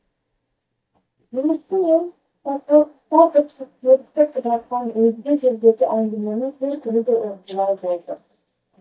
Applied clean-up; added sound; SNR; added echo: neural mask model DeepFilterNet 3.